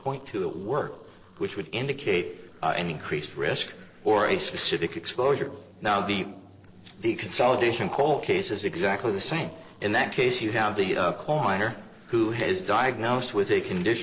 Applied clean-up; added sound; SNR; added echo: neural separator model SepFormer DNS4.